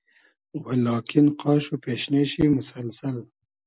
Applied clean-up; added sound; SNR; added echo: none; none; none; none.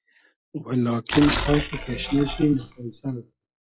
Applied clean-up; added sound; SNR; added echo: classical method log-MMSE.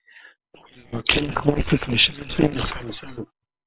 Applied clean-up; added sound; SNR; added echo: neural separator model SepFormer WHAM!.